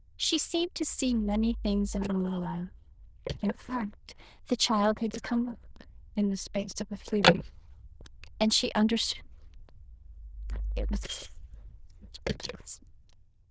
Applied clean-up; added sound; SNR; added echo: neural diffusion model UNIVERSE++.